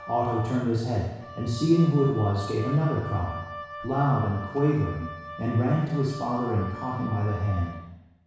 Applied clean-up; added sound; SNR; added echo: none; Wind instrument, woodwind instrument; 14 dB; reverberation time 1.1 s.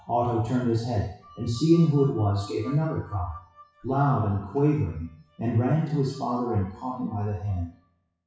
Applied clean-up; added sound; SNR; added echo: classical method WPE with log-MMSE.